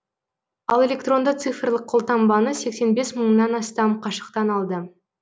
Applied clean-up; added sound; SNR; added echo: none; none; none; none.